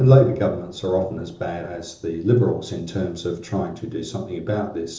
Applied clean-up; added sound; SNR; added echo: neural separator model SepFormer DNS4.